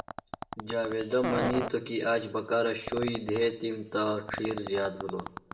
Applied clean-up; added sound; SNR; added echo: none; Fart; 8 dB; reverberation time 0.6 s.